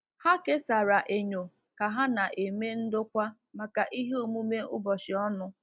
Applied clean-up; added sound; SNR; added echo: none; none; none; none.